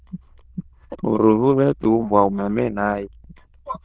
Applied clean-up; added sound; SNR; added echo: neural diffusion model UNIVERSE++.